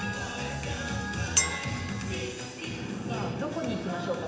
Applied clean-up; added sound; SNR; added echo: none; Chink, clink; 2 dB; reverberation time 0.8 s.